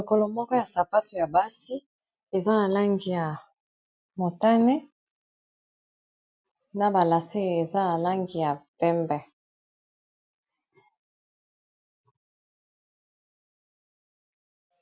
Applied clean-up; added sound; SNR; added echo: none; none; none; none.